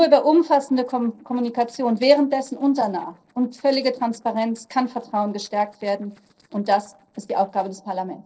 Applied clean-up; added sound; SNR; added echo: neural separator model SepFormer DNS4.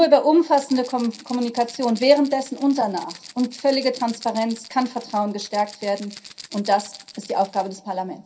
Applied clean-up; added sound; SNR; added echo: none; Rattle (instrument); 20 dB; reverberation time 0.3 s.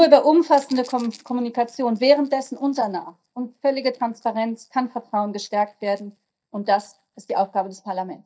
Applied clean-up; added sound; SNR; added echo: neural mask model DeepFilterNet 3.